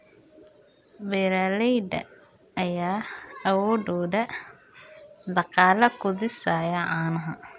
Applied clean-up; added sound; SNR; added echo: none; none; none; none.